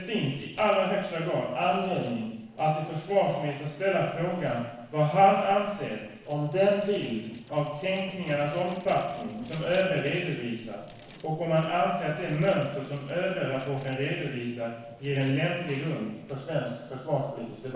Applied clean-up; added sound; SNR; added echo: neural separator model SepFormer DNS4.